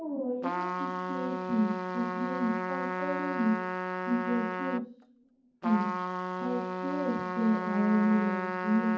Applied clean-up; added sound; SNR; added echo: none; Trumpet; 3 dB; reverberation time 0.6 s.